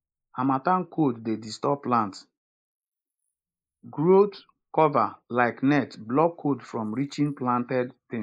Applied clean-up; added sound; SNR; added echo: neural mask model Resemble Enhance denoiser.